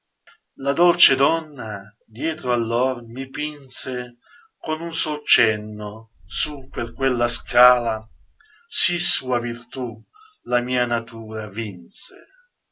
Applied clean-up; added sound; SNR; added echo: none; Wind; 14 dB; none.